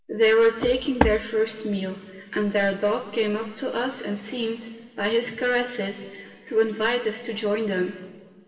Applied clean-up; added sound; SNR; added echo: none; Walk, footsteps; 2 dB; reverberation time 2.7 s.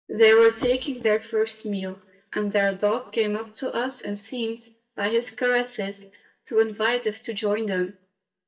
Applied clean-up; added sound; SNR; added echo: neural mask model DeepFilterNet 3.